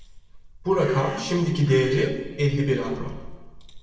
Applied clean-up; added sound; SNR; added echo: none; Bird; 16 dB; reverberation time 1.1 s.